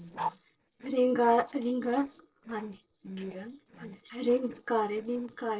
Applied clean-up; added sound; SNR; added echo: neural separator model SepFormer DNS4.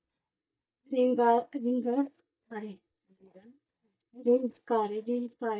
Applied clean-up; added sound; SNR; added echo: neural mask model DeepFilterNet 3.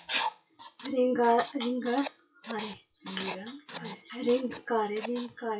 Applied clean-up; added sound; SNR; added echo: classical method WPE with log-MMSE.